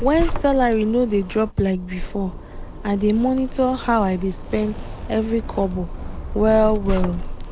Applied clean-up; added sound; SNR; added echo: none; Zipper (clothing); 6 dB; none.